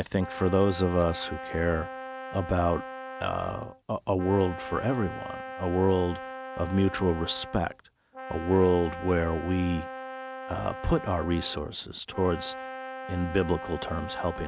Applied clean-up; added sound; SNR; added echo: none; Brass instrument; 11 dB; none.